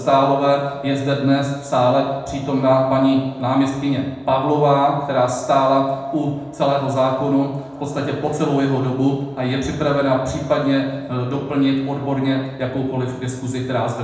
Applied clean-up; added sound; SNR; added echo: none; none; none; reverberation time 0.8 s.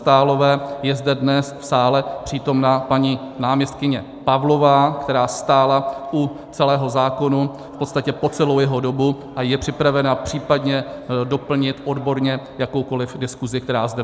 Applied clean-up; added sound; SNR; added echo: none; none; none; none.